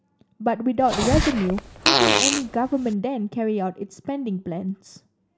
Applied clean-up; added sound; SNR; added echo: none; Fart; -2 dB; none.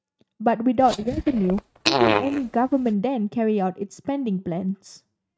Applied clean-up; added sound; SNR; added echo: neural mask model RNNoise.